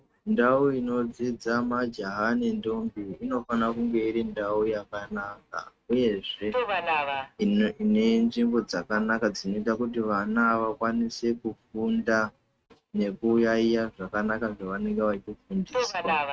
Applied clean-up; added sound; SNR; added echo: neural mask model RNNoise.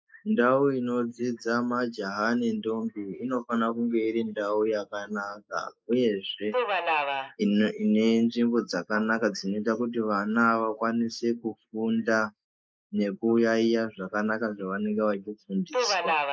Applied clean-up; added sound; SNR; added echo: neural mask model Resemble Enhance denoiser.